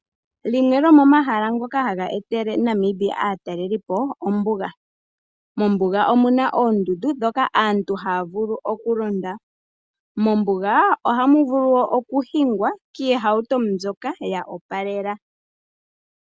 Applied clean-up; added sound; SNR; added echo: none; none; none; none.